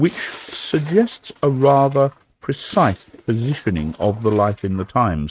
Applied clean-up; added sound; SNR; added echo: neural mask model RNNoise.